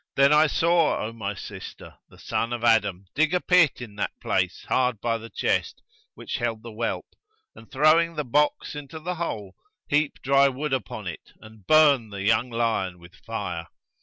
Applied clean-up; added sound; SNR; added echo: none; none; none; none.